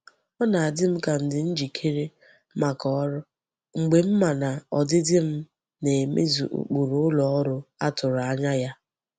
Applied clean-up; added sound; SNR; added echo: none; none; none; none.